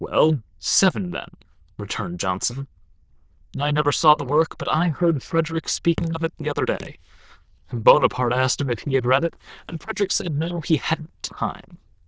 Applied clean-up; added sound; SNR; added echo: neural diffusion model UNIVERSE++.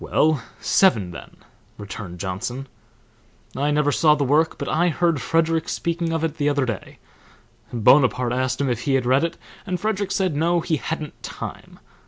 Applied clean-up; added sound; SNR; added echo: none; none; none; none.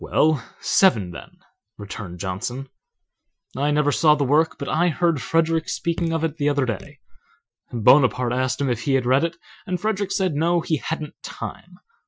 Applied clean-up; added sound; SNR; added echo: classical method Wiener filter.